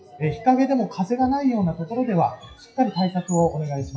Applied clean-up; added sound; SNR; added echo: classical method WPE with log-MMSE.